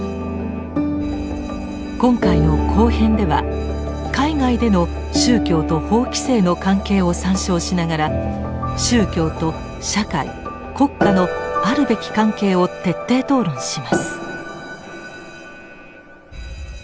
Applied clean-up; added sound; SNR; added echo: none; Alarm; 19 dB; none.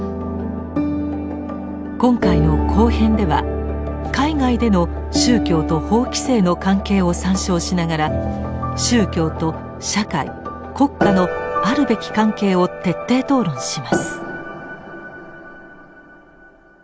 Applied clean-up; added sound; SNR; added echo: none; none; none; none.